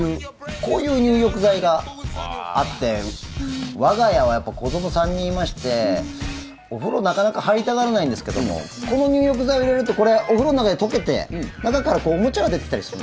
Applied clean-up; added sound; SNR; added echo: none; none; none; none.